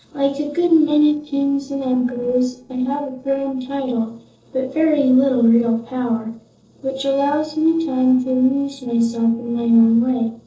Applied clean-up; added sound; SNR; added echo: neural separator model SepFormer DNS4.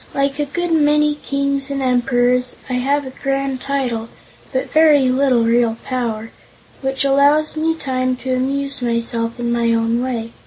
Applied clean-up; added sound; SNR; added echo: none; none; none; none.